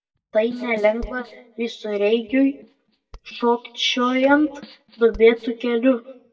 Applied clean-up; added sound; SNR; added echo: neural mask model DeepFilterNet 3.